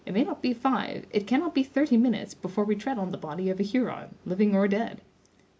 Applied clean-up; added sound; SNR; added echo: none; none; none; none.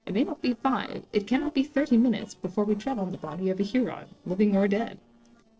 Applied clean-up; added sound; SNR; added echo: neural separator model SepFormer DNS4.